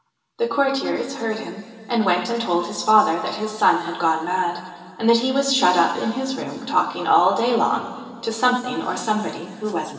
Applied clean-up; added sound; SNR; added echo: none; none; none; reverberation time 2.7 s.